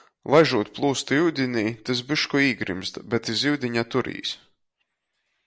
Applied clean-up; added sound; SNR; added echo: none; none; none; none.